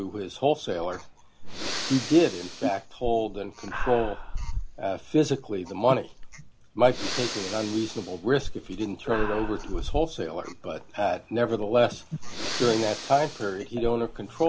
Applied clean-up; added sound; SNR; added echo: none; Breathing; 7 dB; none.